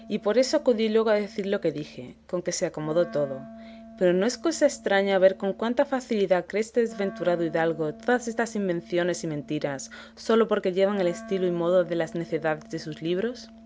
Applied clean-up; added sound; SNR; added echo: none; Wind instrument, woodwind instrument; 20 dB; none.